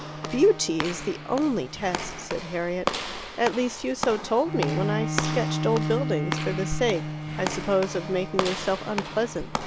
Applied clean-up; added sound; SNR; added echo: none; Bowed string instrument + Walk, footsteps / Slam; 4 dB; none.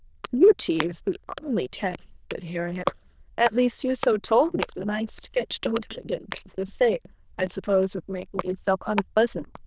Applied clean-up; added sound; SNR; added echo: neural diffusion model UNIVERSE++.